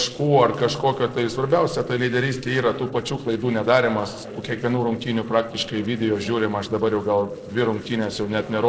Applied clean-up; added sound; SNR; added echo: neural separator model SepFormer DNS4.